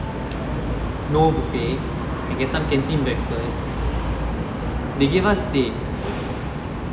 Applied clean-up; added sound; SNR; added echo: none; none; none; none.